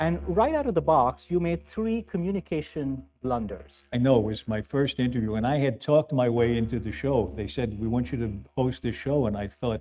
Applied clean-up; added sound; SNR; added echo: neural mask model RNNoise.